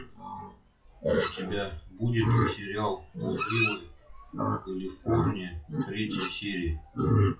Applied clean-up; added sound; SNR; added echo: classical method WPE with log-MMSE.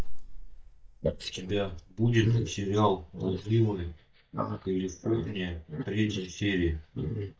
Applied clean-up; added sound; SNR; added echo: neural mask model DeepFilterNet 3.